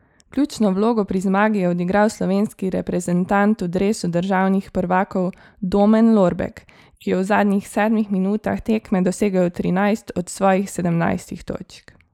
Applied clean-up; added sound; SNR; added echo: neural mask model Resemble Enhance denoiser.